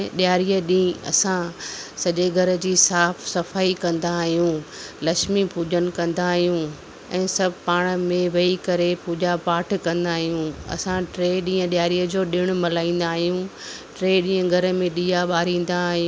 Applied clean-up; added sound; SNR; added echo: none; none; none; none.